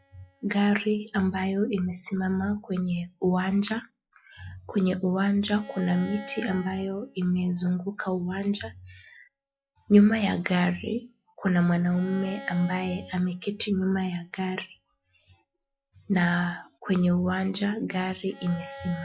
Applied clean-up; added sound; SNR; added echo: classical method log-MMSE.